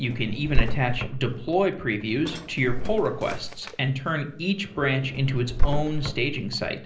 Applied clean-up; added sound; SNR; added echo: none; Drawer open or close; 0 dB; reverberation time 0.5 s.